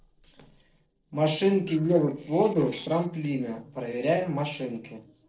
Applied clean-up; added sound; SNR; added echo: neural separator model SepFormer DNS4.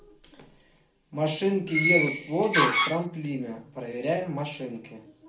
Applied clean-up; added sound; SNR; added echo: none; Door; -4 dB; reverberation time 0.4 s.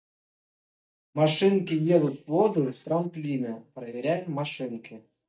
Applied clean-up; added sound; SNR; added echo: neural mask model DeepFilterNet 3.